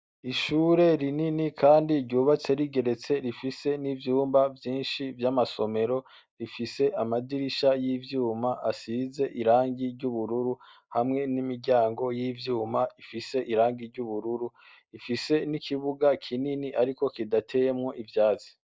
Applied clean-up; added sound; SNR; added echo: none; none; none; none.